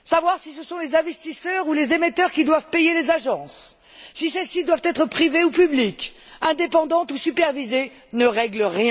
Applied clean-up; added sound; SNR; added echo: none; none; none; none.